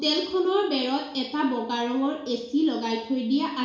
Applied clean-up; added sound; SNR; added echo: none; none; none; reverberation time 0.7 s.